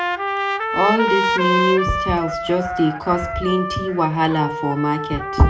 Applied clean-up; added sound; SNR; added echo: none; Trumpet; 3 dB; reverberation time 0.3 s.